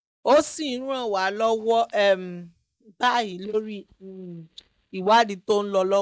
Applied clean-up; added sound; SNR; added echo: neural mask model DeepFilterNet 3.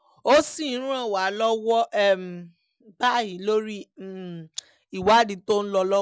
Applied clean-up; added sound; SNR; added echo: none; none; none; none.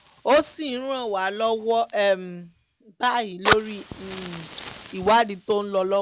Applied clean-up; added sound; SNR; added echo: none; Fire; 8 dB; none.